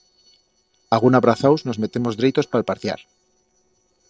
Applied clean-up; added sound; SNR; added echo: neural separator model SepFormer DNS4.